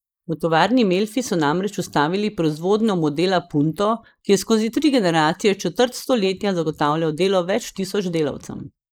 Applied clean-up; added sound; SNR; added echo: neural mask model Resemble Enhance denoiser.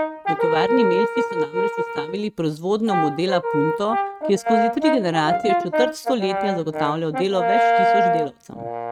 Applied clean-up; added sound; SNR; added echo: neural mask model RNNoise.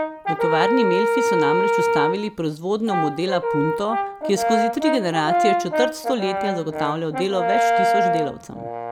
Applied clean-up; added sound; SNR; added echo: none; Brass instrument; -2 dB; none.